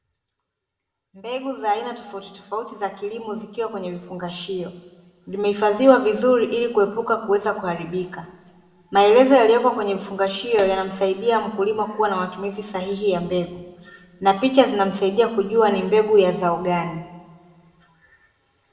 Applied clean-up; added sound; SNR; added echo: none; Hi-hat; 11 dB; reverberation time 1.3 s.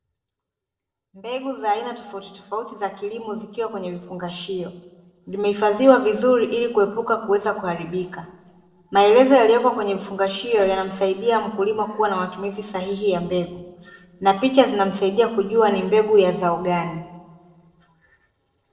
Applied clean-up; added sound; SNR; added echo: neural separator model SepFormer DNS4.